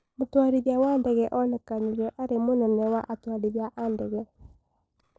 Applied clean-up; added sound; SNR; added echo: neural separator model SepFormer DNS4.